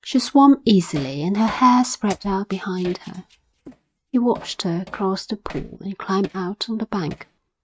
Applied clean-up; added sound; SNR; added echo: neural mask model RNNoise.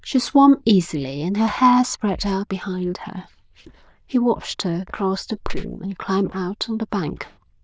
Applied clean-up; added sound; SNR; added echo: neural diffusion model UNIVERSE++.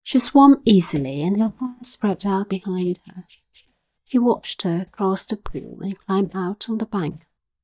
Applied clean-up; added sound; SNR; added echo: neural mask model DeepFilterNet 3.